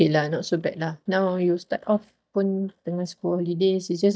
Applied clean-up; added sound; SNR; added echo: neural mask model DeepFilterNet 3.